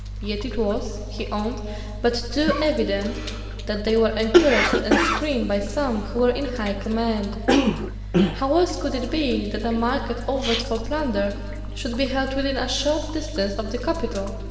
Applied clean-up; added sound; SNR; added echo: none; Cough; 4 dB; reverberation time 2.2 s.